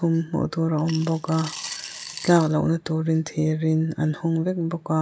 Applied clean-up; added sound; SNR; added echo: none; Coin (dropping) / Glass; 14 dB; none.